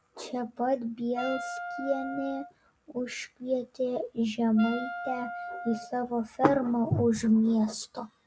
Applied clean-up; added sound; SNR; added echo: none; Wind instrument, woodwind instrument; 9 dB; none.